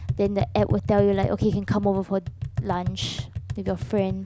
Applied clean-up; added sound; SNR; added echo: none; Tap; 5 dB; none.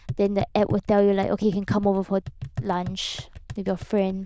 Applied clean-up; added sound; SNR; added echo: neural diffusion model UNIVERSE++.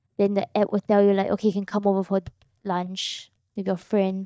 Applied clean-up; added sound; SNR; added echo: neural mask model DeepFilterNet 3.